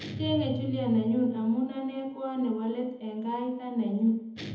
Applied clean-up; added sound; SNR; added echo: none; Guitar; 11 dB; reverberation time 1.0 s.